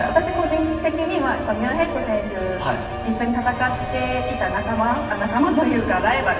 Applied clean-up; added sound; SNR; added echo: none; Wind instrument, woodwind instrument; 15 dB; reverberation time 1.4 s.